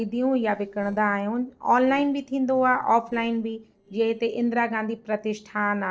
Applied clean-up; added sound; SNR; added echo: neural separator model SepFormer DNS4.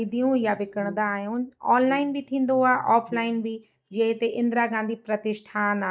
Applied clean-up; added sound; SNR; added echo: neural mask model DeepFilterNet 3.